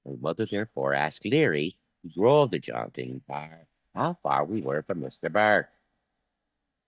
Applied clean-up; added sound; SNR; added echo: neural mask model DeepFilterNet 3.